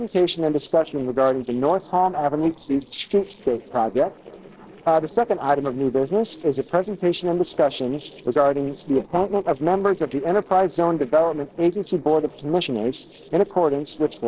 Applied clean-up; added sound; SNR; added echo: neural separator model SepFormer DNS4.